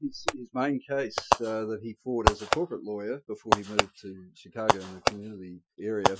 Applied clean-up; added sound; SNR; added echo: classical method Wiener filter.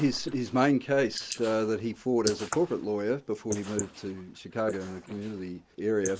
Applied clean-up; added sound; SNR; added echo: neural mask model Resemble Enhance denoiser.